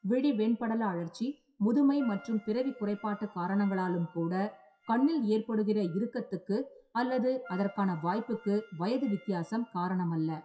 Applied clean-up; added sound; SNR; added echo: classical method WPE with log-MMSE.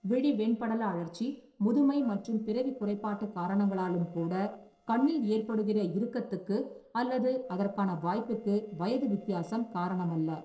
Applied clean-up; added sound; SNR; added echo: neural separator model SepFormer DNS4.